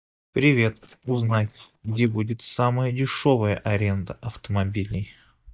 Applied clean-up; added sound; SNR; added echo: neural mask model DeepFilterNet 3.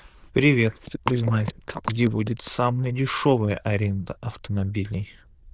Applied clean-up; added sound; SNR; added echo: neural diffusion model UNIVERSE++.